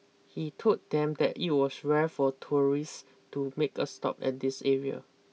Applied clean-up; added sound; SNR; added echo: none; none; none; none.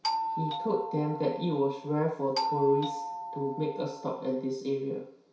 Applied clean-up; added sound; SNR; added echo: none; Doorbell; 5 dB; reverberation time 0.6 s.